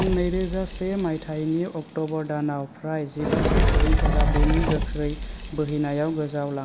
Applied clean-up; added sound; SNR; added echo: none; Fire; -2 dB; none.